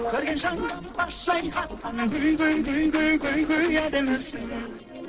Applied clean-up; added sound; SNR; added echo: neural separator model SepFormer DNS4.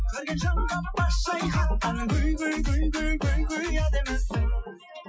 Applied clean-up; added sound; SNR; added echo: classical method Wiener filter.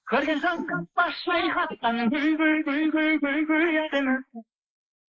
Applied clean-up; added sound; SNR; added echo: neural mask model Resemble Enhance denoiser.